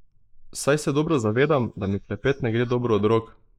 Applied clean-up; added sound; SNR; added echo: neural mask model Resemble Enhance denoiser.